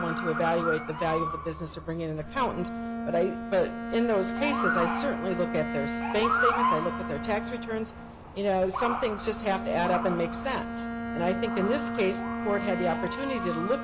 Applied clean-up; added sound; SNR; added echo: none; Bowed string instrument + Motor vehicle (road) / Siren; 2 dB; none.